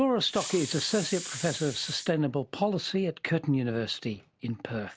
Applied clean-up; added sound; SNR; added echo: none; Hiss; 10 dB; none.